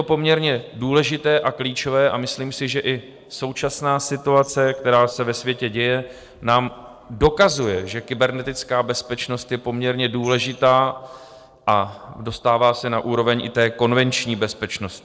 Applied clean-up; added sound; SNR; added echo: neural separator model SepFormer DNS4.